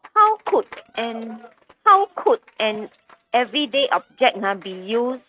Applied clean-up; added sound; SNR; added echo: neural mask model RNNoise.